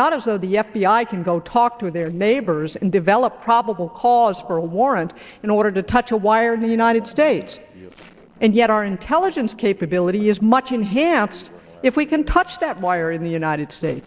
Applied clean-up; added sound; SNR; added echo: neural separator model SepFormer DNS4.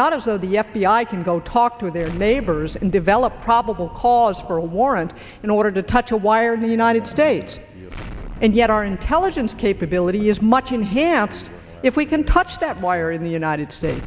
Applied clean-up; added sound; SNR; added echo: none; Explosion; 18 dB; none.